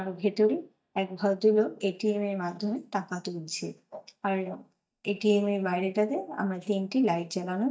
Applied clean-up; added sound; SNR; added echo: neural mask model DeepFilterNet 3.